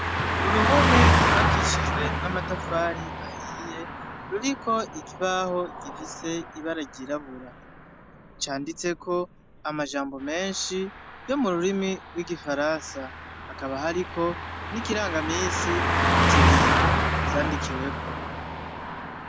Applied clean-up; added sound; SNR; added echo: none; Car passing by; -4 dB; none.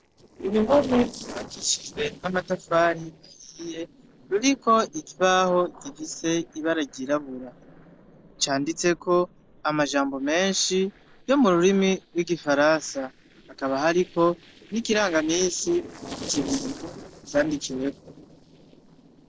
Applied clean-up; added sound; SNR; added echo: neural separator model SepFormer DNS4.